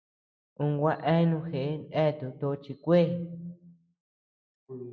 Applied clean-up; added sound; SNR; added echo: none; none; none; none.